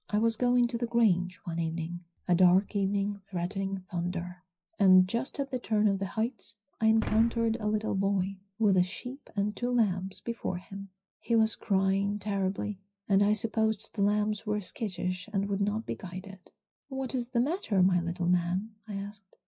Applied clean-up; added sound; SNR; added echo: classical method WPE with log-MMSE.